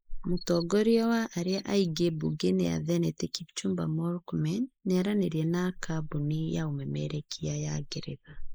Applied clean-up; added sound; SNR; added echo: neural mask model Resemble Enhance denoiser.